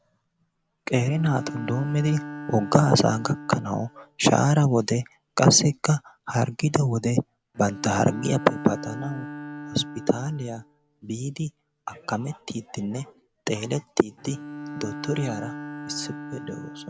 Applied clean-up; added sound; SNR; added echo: none; Bowed string instrument; 14 dB; none.